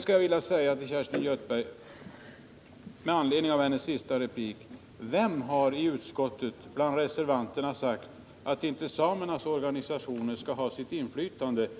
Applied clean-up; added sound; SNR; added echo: none; none; none; none.